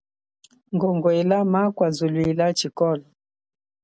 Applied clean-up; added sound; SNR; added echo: none; none; none; none.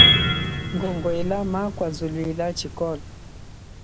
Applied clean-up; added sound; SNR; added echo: none; Piano; -4 dB; none.